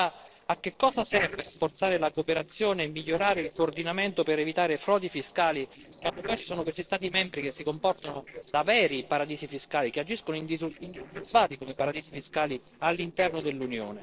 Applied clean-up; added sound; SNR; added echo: neural separator model SepFormer DNS4.